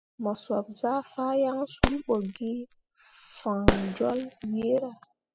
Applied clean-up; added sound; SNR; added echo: classical method spectral subtraction.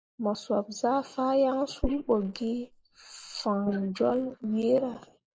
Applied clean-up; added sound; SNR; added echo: neural mask model Resemble Enhance denoiser.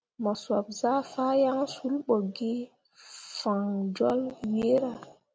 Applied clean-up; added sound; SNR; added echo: none; none; none; none.